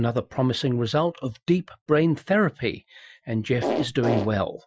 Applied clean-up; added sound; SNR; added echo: classical method Wiener filter.